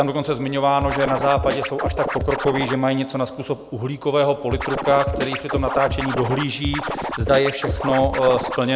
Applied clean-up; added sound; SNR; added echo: none; Scratching (performance technique); 5 dB; none.